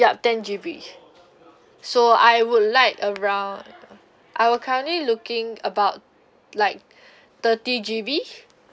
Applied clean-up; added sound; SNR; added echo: none; none; none; none.